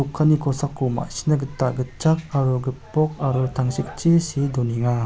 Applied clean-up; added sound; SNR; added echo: none; none; none; none.